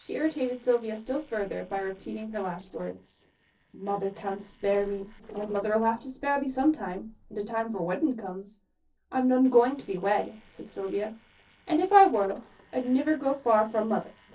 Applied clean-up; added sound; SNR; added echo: neural separator model SepFormer DNS4.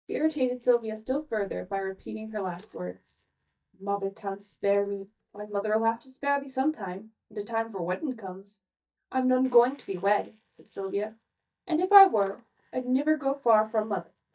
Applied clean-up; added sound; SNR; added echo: neural mask model DeepFilterNet 3.